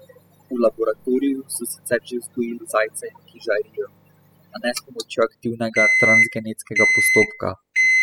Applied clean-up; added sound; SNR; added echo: classical method spectral subtraction.